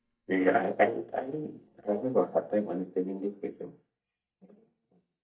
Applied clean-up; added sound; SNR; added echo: neural mask model DeepFilterNet 3.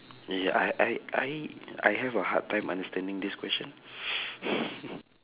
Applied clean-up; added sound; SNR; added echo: none; none; none; none.